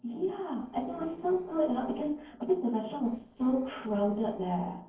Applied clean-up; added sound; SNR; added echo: neural separator model SepFormer DNS4.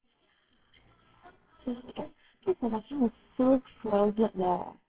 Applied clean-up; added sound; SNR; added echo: neural separator model SepFormer WHAMR!.